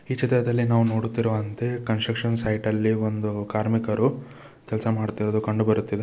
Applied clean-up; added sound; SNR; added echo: none; none; none; none.